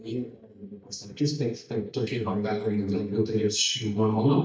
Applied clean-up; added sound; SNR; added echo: neural mask model DeepFilterNet 3.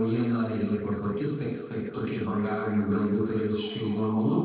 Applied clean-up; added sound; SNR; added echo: neural separator model SepFormer DNS4.